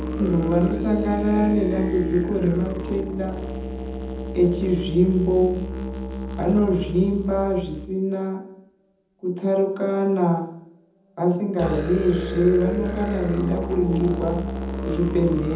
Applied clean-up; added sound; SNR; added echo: none; Musical instrument; 7 dB; reverberation time 0.8 s.